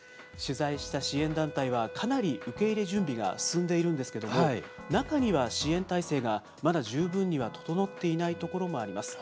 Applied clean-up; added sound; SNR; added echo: none; Wind instrument, woodwind instrument; 17 dB; none.